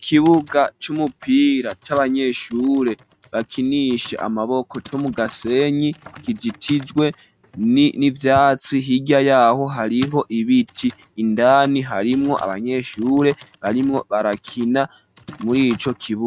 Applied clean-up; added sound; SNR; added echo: neural mask model RNNoise.